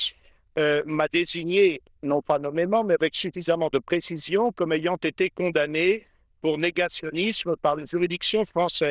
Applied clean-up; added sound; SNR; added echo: neural diffusion model UNIVERSE++.